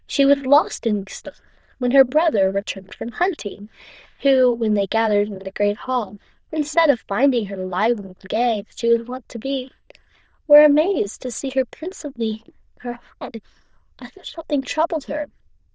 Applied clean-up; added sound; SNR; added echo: neural diffusion model UNIVERSE++.